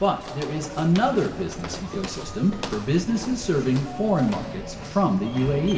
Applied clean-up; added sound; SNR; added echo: none; Walk, footsteps; 14 dB; reverberation time 2.8 s.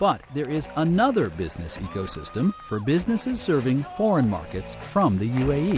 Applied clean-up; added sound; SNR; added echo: none; none; none; none.